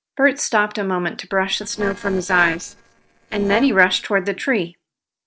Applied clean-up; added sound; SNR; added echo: neural separator model SepFormer DNS4.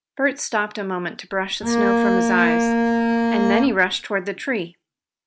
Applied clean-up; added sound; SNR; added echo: none; Bowed string instrument; -5 dB; none.